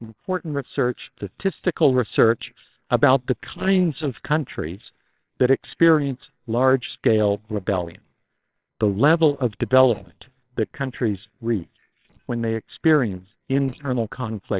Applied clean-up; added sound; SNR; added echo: neural separator model SepFormer WHAMR!.